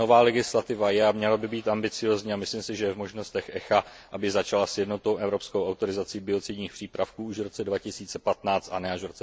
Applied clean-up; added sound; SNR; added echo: none; none; none; none.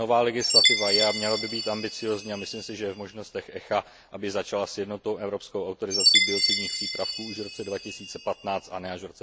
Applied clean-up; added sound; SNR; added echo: none; Chime; -1 dB; none.